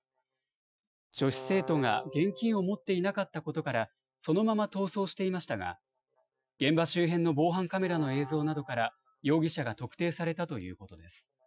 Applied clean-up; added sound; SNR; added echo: classical method Wiener filter.